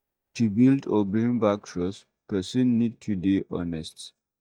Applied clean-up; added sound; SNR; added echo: neural mask model DeepFilterNet 3.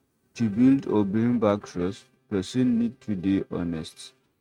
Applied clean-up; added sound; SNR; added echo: neural mask model RNNoise.